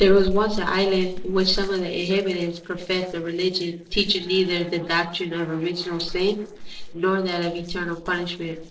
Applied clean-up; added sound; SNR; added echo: neural separator model SepFormer DNS4.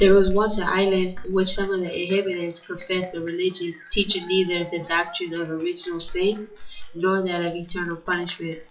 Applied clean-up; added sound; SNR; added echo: classical method WPE with log-MMSE.